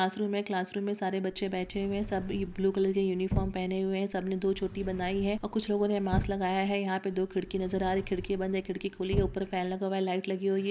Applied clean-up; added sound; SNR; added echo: none; Sliding door / Slam / Wood; 9 dB; none.